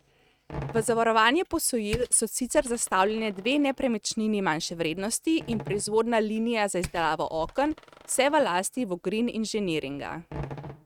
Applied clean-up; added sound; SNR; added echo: neural mask model RNNoise.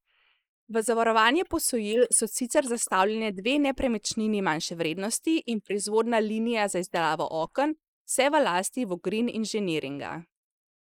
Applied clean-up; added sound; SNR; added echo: neural mask model Resemble Enhance denoiser.